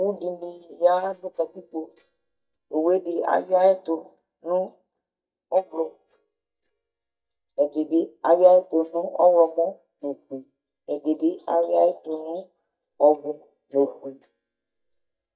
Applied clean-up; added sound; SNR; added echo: neural mask model DeepFilterNet 3.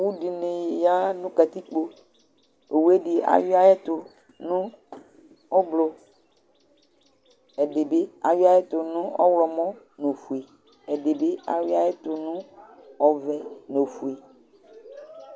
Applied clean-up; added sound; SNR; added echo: none; none; none; none.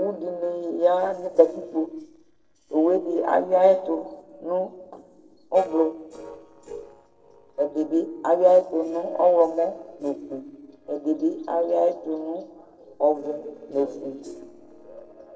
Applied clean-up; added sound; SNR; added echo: neural separator model SepFormer DNS4.